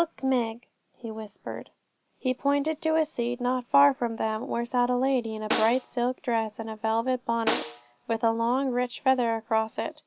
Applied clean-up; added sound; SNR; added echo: none; Snare drum; 9 dB; none.